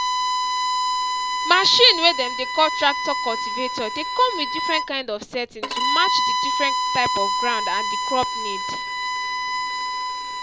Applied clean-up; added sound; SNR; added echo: none; Bowed string instrument; 0 dB; none.